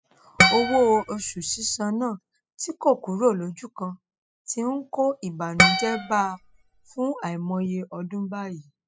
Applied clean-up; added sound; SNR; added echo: classical method spectral subtraction.